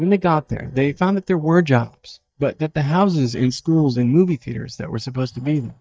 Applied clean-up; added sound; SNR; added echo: neural mask model DeepFilterNet 3.